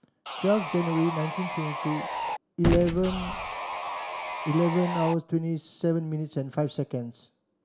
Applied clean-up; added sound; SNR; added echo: none; Sawing + Gunshot, gunfire; 4 dB; none.